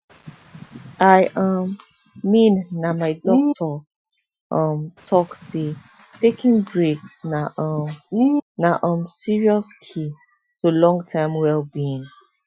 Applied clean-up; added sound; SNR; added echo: classical method Wiener filter.